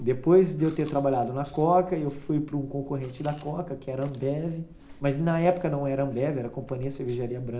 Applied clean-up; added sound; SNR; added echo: none; Chewing, mastication; 19 dB; reverberation time 0.4 s.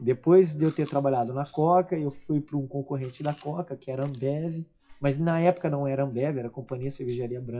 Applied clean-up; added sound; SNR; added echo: classical method WPE with log-MMSE.